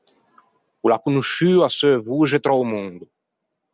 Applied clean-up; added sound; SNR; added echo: none; none; none; none.